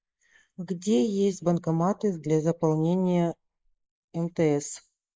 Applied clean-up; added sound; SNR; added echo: neural mask model Resemble Enhance denoiser.